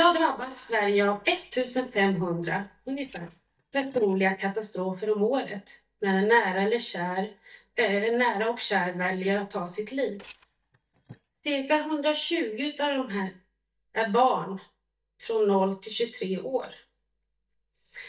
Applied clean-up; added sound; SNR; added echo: neural mask model DeepFilterNet 3.